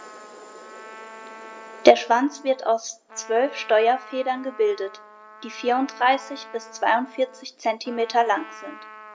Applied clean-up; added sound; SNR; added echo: none; Trumpet; 19 dB; none.